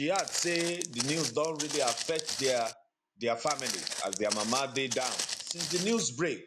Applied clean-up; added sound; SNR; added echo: none; Walk, footsteps; 4 dB; none.